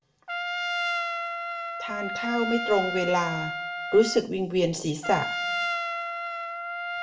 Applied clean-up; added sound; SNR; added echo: none; Trumpet; 3 dB; reverberation time 0.4 s.